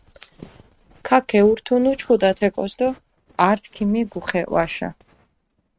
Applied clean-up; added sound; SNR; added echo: neural mask model RNNoise.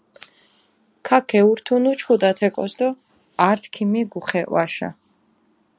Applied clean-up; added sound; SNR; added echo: none; none; none; none.